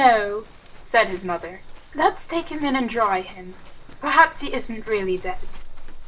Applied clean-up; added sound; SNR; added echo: none; Livestock, farm animals, working animals; 10 dB; none.